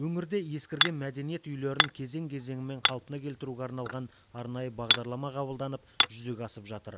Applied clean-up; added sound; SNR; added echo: neural mask model Resemble Enhance denoiser.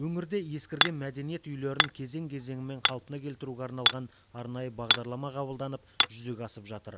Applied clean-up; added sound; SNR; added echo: none; Hammer; -4 dB; none.